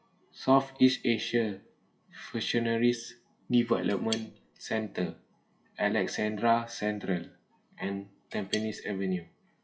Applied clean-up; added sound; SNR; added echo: classical method WPE with log-MMSE.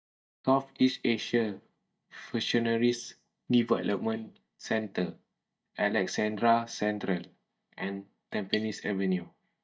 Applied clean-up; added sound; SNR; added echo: neural mask model DeepFilterNet 3.